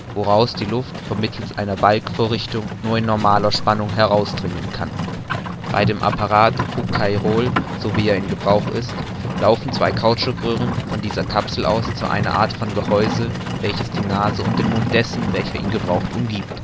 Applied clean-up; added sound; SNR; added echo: none; Livestock, farm animals, working animals; 4 dB; none.